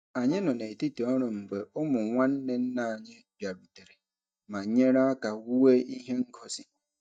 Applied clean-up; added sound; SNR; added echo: neural mask model DeepFilterNet 3.